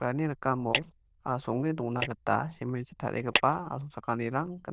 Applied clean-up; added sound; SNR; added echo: neural diffusion model UNIVERSE++.